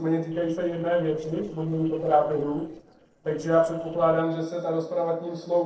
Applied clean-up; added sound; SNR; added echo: neural separator model SepFormer DNS4.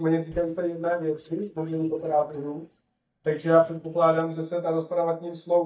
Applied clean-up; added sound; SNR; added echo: neural mask model DeepFilterNet 3.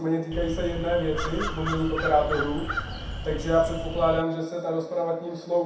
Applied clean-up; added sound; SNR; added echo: none; Crow; 5 dB; reverberation time 0.7 s.